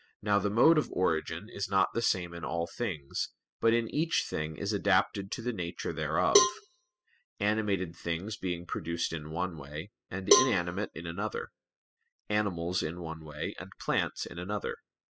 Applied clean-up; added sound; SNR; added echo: classical method spectral subtraction.